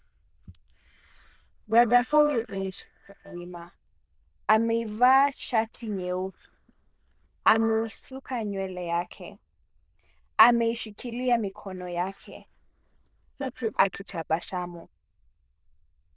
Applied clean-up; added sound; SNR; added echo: neural diffusion model UNIVERSE++.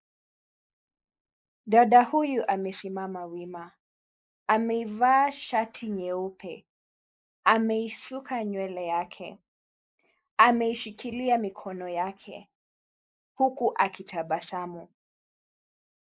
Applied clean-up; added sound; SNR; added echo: neural mask model Resemble Enhance denoiser.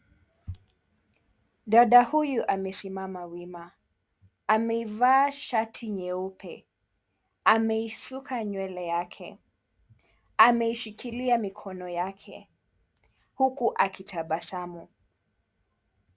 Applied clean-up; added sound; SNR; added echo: none; none; none; none.